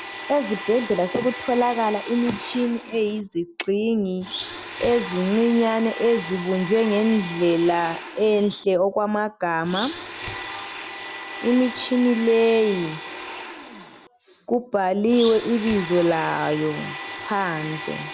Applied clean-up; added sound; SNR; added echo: none; Domestic sounds, home sounds; 12 dB; none.